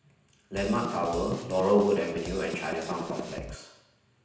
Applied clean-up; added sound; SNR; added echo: none; Drum kit; 10 dB; reverberation time 0.9 s.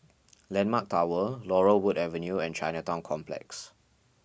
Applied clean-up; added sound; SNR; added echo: none; none; none; none.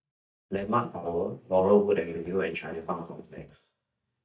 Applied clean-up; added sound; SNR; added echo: neural mask model DeepFilterNet 3.